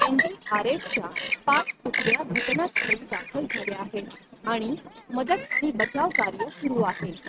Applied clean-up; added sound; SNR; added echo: neural mask model RNNoise.